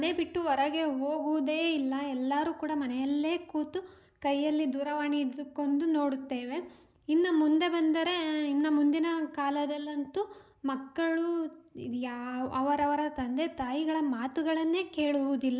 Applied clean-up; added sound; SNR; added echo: none; none; none; none.